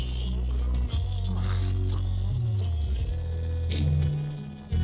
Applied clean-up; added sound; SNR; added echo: neural separator model SepFormer DNS4.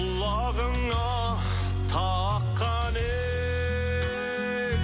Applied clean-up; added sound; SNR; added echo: none; none; none; none.